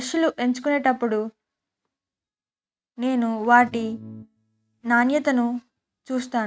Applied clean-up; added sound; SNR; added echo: neural mask model RNNoise.